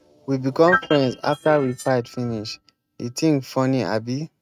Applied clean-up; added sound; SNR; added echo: neural mask model RNNoise.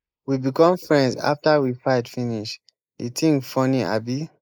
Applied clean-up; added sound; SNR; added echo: neural mask model Resemble Enhance denoiser.